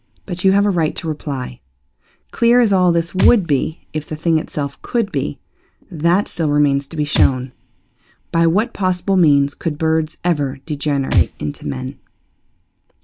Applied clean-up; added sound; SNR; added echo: none; Thump, thud; 8 dB; none.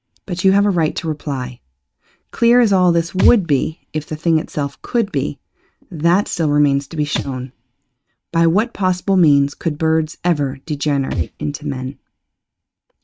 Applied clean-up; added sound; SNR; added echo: neural mask model RNNoise.